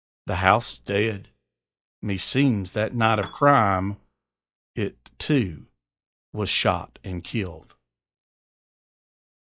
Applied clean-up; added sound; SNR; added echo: classical method log-MMSE.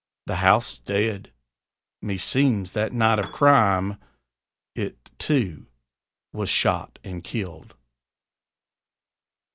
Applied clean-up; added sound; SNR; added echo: none; Piano; 13 dB; none.